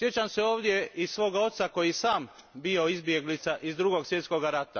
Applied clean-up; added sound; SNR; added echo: none; none; none; none.